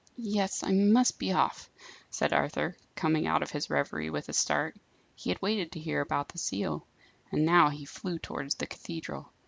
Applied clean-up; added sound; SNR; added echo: none; none; none; none.